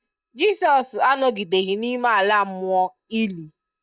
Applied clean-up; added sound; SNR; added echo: neural mask model DeepFilterNet 3.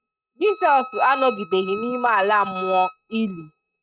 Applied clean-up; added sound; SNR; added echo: neural mask model RNNoise.